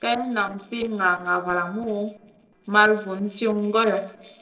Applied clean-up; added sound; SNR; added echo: neural separator model SepFormer DNS4.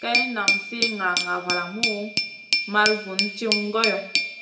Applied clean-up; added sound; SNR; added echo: none; Glass; -1 dB; reverberation time 0.7 s.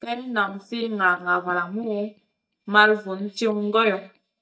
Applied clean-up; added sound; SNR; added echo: neural mask model DeepFilterNet 3.